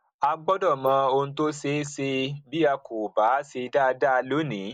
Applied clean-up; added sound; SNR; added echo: neural mask model Resemble Enhance denoiser.